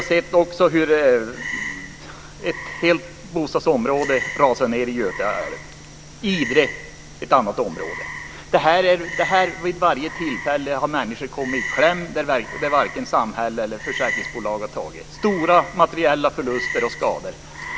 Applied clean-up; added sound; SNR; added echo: none; Frog; 12 dB; none.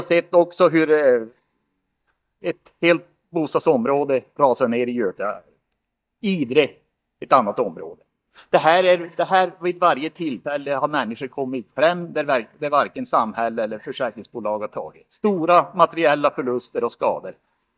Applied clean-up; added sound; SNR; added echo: neural mask model DeepFilterNet 3.